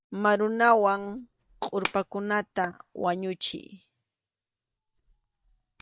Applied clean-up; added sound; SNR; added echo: neural mask model DeepFilterNet 3.